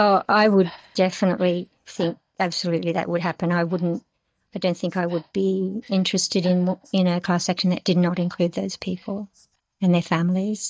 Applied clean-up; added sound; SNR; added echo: neural mask model DeepFilterNet 3.